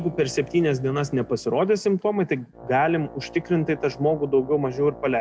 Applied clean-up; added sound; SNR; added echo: none; Brass instrument; 19 dB; none.